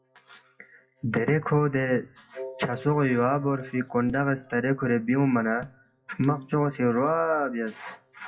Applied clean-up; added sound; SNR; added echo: classical method WPE with log-MMSE.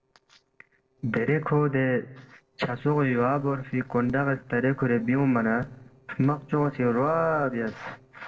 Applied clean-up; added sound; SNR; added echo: neural separator model SepFormer DNS4.